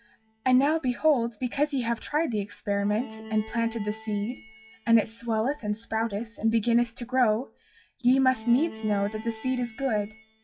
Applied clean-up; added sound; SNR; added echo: classical method WPE with log-MMSE.